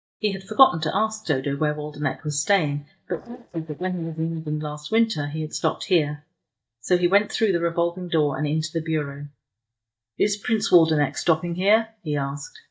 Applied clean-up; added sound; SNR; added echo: neural mask model DeepFilterNet 3.